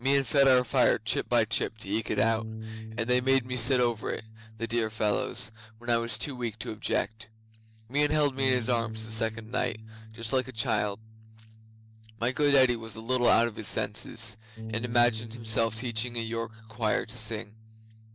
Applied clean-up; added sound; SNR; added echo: none; Bass guitar; 14 dB; none.